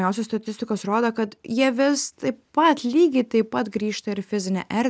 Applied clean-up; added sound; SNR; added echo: none; none; none; none.